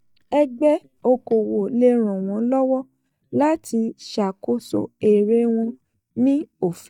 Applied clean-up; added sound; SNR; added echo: neural mask model DeepFilterNet 3.